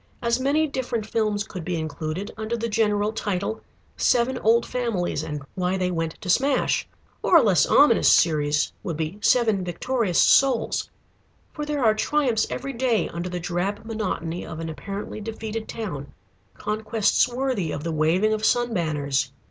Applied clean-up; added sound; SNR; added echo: none; none; none; none.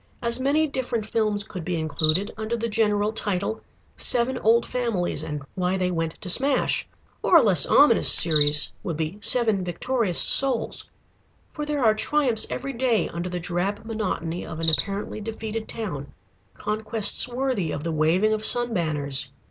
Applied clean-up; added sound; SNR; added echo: none; Cricket; 16 dB; none.